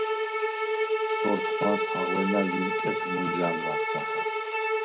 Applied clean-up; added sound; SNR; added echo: none; Bowed string instrument; -4 dB; reverberation time 0.2 s.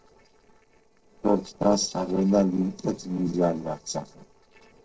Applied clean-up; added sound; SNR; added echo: neural separator model SepFormer DNS4.